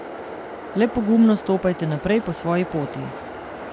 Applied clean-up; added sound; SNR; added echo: none; Train; 12 dB; none.